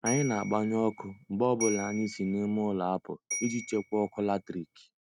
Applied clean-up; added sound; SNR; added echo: neural mask model RNNoise.